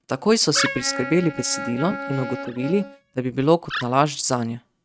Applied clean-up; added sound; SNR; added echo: neural mask model RNNoise.